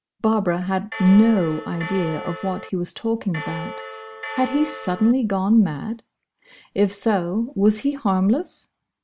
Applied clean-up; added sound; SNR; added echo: none; Bell; 11 dB; none.